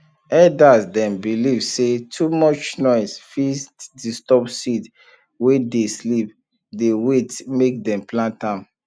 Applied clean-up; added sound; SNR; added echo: none; none; none; none.